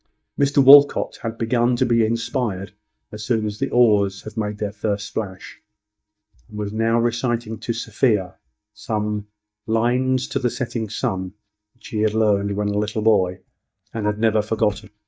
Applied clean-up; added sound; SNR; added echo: neural mask model DeepFilterNet 3.